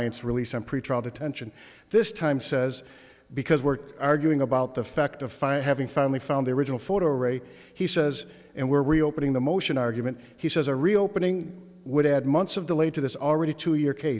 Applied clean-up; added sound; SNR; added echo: none; none; none; none.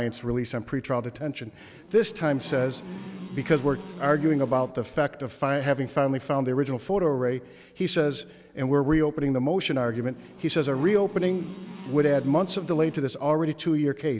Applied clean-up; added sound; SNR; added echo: none; Buzz; 15 dB; none.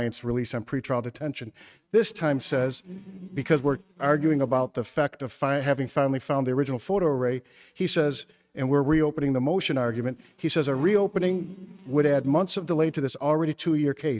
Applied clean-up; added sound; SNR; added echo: neural mask model RNNoise.